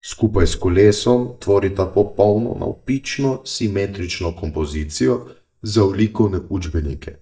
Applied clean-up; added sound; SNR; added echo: neural mask model DeepFilterNet 3.